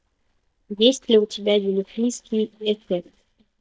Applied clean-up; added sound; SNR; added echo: neural mask model DeepFilterNet 3.